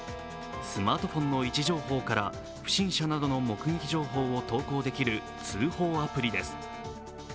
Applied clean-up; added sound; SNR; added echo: none; Bowed string instrument; 14 dB; none.